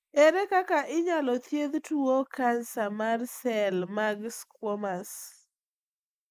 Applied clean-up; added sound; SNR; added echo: neural mask model Resemble Enhance denoiser.